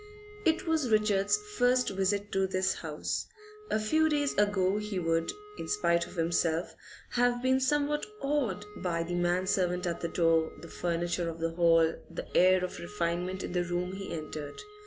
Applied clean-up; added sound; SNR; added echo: none; Wind instrument, woodwind instrument; 20 dB; none.